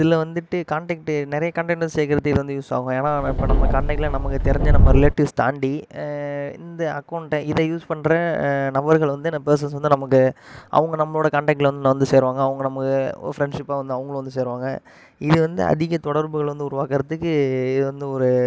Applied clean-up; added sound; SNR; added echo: none; Subway, metro, underground; -5 dB; none.